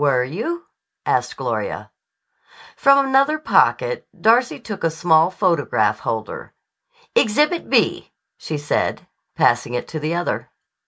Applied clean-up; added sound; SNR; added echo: none; none; none; none.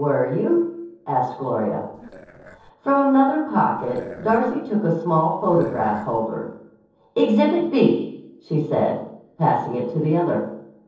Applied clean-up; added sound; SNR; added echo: neural separator model SepFormer DNS4.